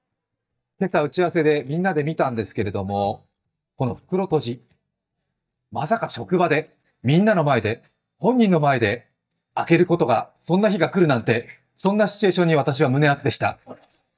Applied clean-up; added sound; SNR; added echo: neural mask model DeepFilterNet 3.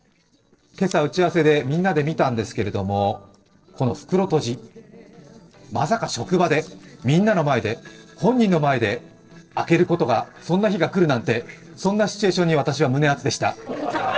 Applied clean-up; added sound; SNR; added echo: neural separator model SepFormer DNS4.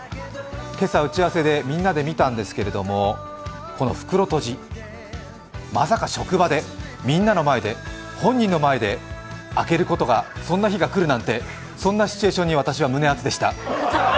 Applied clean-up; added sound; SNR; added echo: none; none; none; none.